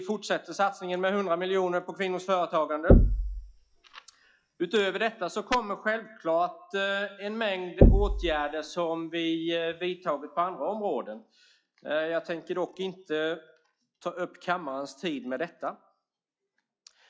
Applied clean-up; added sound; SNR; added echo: classical method log-MMSE.